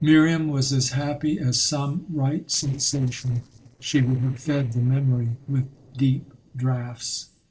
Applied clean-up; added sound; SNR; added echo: neural separator model SepFormer DNS4.